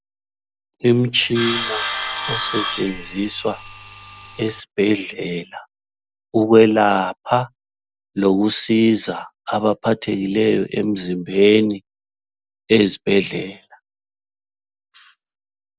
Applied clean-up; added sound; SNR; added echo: none; Sawing; 7 dB; none.